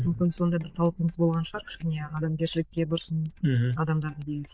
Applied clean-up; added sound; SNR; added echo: neural diffusion model UNIVERSE++.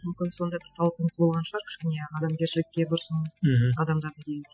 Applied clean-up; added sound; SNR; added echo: classical method spectral subtraction.